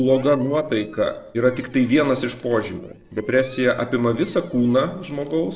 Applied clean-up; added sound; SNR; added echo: neural separator model SepFormer DNS4.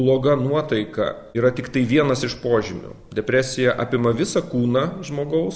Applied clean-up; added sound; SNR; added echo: none; none; none; none.